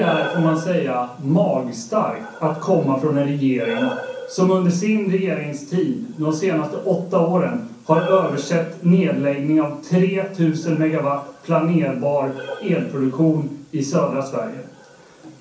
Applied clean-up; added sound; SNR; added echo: none; Breathing; 16 dB; reverberation time 0.6 s.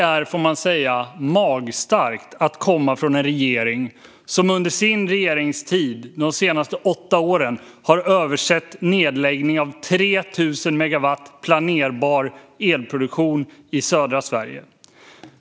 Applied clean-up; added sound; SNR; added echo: none; none; none; none.